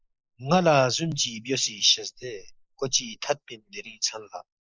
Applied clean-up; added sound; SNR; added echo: neural mask model Resemble Enhance denoiser.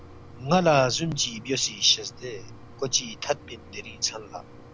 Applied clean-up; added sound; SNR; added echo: none; Mechanisms; 18 dB; none.